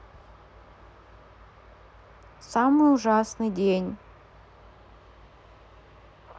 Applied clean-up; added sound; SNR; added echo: none; none; none; none.